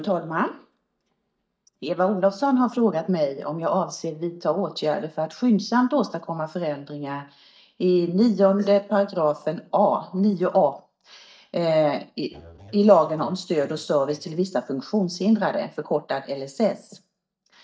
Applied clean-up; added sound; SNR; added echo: neural mask model DeepFilterNet 3.